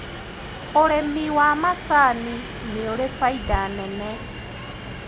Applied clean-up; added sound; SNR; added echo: none; Subway, metro, underground; 9 dB; none.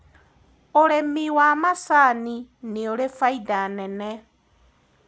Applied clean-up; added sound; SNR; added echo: none; none; none; none.